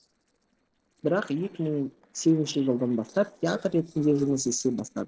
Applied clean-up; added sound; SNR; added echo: neural separator model SepFormer DNS4.